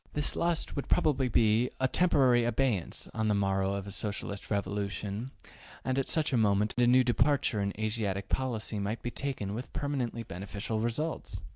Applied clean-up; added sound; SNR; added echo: none; none; none; none.